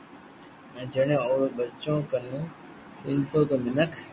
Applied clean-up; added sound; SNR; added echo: none; none; none; none.